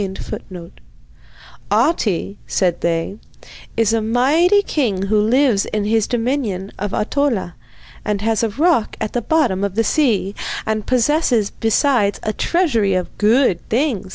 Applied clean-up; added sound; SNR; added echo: none; none; none; none.